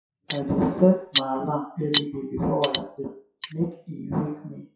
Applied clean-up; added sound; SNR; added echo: classical method WPE with log-MMSE.